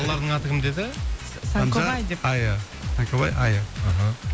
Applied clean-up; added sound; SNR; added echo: none; Rain; 17 dB; none.